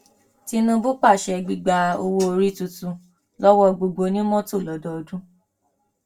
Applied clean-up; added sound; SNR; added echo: none; none; none; reverberation time 0.2 s.